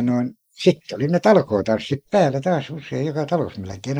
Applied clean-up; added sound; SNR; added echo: neural mask model Resemble Enhance denoiser.